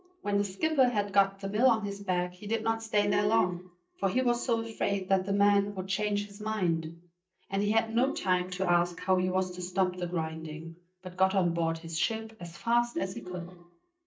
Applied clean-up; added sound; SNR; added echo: neural mask model DeepFilterNet 3.